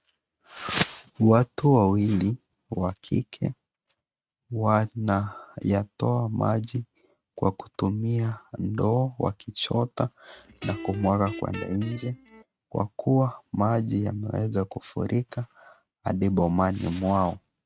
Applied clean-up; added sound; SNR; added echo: neural mask model RNNoise.